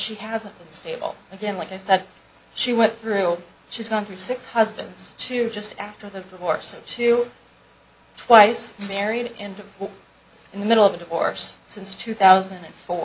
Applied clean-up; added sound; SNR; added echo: none; none; none; none.